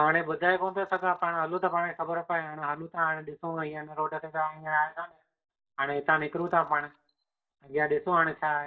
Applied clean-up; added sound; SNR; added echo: neural mask model DeepFilterNet 3.